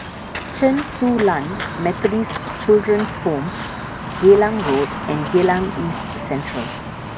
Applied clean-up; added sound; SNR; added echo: none; Walk, footsteps; 8 dB; none.